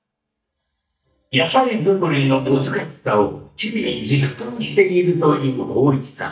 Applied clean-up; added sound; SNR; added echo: neural mask model DeepFilterNet 3.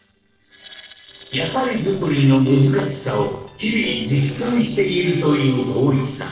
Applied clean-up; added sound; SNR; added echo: neural separator model SepFormer DNS4.